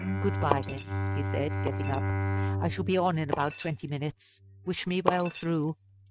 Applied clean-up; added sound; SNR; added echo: neural mask model RNNoise.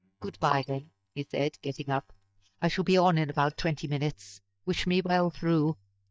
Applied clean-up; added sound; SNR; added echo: neural mask model DeepFilterNet 3.